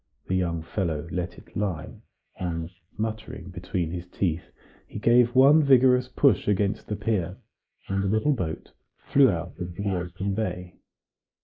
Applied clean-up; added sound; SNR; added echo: neural mask model Resemble Enhance denoiser.